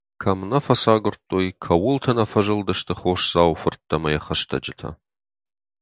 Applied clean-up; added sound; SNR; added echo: none; none; none; none.